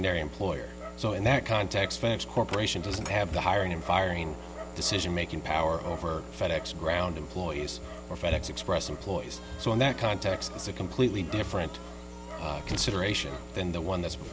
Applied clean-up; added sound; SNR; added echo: none; Dog; 15 dB; none.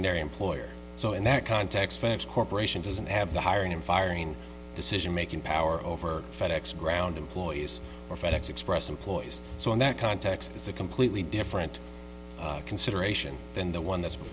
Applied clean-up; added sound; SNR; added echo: none; none; none; none.